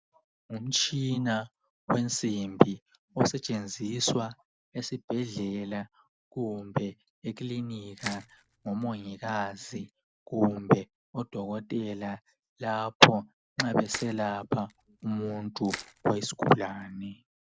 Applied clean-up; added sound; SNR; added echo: none; Crushing; 15 dB; none.